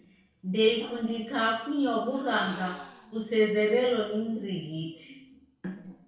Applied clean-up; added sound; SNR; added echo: neural separator model SepFormer DNS4.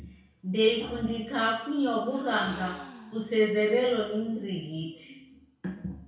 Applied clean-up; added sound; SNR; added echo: none; Gasp; 18 dB; reverberation time 0.6 s.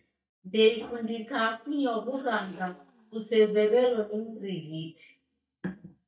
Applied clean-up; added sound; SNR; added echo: neural mask model DeepFilterNet 3.